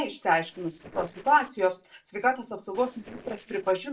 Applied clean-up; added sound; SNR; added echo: neural separator model SepFormer DNS4.